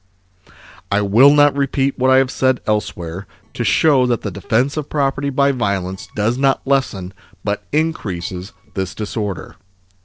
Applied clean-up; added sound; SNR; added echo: neural separator model SepFormer DNS4.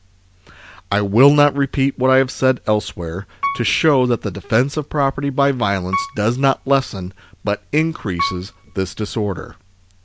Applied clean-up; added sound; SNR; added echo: none; Piano; 11 dB; none.